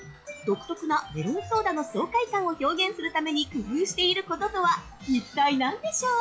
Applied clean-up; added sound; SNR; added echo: classical method log-MMSE.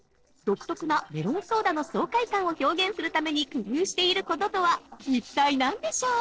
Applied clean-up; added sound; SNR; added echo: neural separator model SepFormer DNS4.